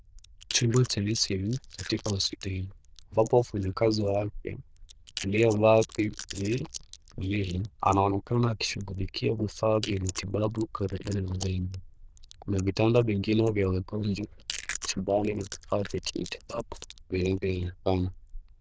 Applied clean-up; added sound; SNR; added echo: neural diffusion model UNIVERSE++.